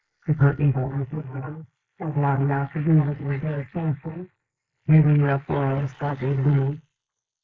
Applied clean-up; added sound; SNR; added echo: neural mask model Resemble Enhance denoiser.